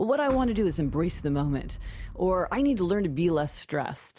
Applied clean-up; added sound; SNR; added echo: none; Boom; 12 dB; none.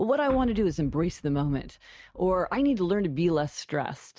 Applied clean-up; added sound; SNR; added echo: neural mask model RNNoise.